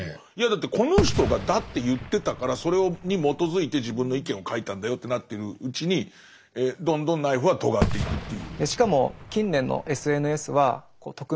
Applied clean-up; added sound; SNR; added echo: none; Fireworks; 7 dB; none.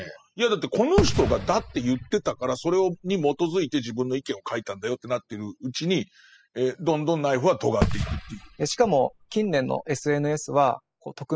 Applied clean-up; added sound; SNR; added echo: classical method spectral subtraction.